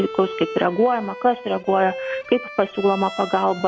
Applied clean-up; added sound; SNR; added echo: none; Bowed string instrument; 12 dB; none.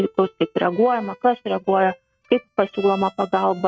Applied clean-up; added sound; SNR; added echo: neural mask model RNNoise.